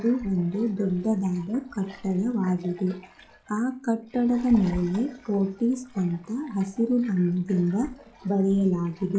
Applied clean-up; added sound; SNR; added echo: classical method log-MMSE.